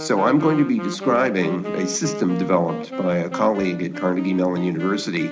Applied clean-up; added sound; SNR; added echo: none; Wind instrument, woodwind instrument; 10 dB; reverberation time 0.4 s.